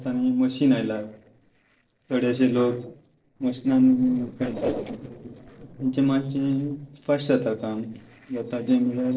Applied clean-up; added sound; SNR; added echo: neural separator model SepFormer DNS4.